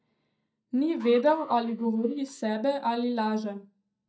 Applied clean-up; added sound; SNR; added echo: neural mask model DeepFilterNet 3.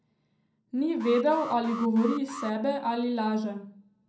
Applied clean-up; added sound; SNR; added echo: none; Alarm; 12 dB; reverberation time 0.5 s.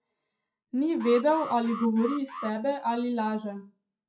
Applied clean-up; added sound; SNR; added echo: classical method WPE with log-MMSE.